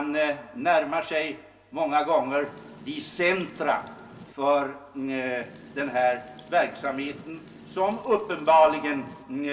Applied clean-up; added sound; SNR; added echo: none; Wind; 20 dB; reverberation time 0.2 s.